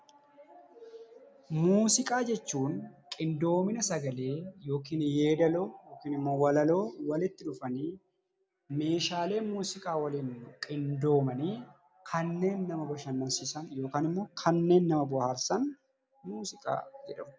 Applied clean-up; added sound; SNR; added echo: none; none; none; none.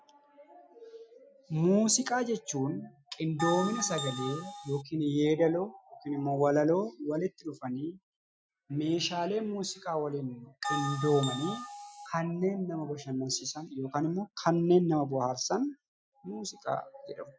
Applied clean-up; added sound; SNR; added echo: classical method Wiener filter.